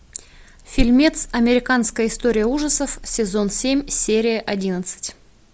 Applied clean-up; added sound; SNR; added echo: none; none; none; none.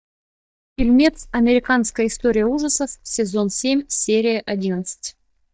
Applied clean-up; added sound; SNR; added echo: neural mask model DeepFilterNet 3.